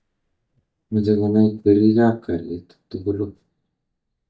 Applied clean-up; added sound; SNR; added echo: neural mask model DeepFilterNet 3.